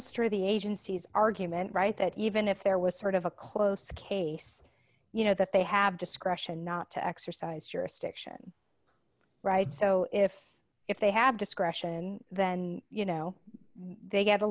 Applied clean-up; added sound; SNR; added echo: none; none; none; none.